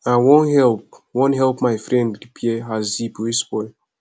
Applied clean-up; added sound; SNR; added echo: none; none; none; none.